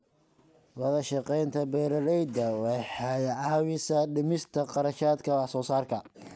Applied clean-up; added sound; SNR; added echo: none; none; none; none.